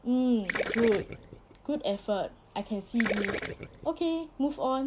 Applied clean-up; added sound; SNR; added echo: none; Gurgling; 7 dB; none.